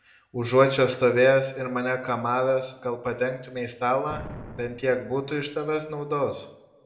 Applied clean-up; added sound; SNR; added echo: none; Explosion; 17 dB; reverberation time 0.7 s.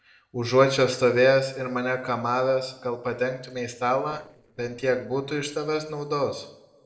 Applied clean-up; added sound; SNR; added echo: neural separator model SepFormer DNS4.